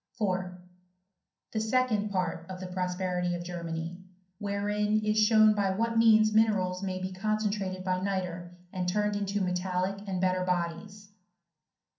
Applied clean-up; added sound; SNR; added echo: none; none; none; reverberation time 0.6 s.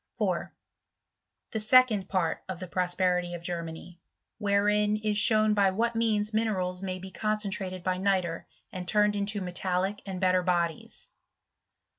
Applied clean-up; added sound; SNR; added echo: none; none; none; none.